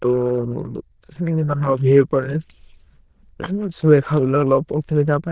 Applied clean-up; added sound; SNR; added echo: neural diffusion model UNIVERSE++.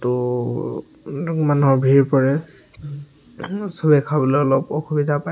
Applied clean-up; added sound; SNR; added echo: none; none; none; none.